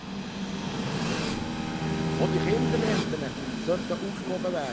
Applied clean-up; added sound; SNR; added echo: none; Train + Bowed string instrument; -3 dB; none.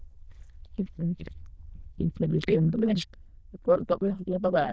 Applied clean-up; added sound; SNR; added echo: neural diffusion model UNIVERSE++.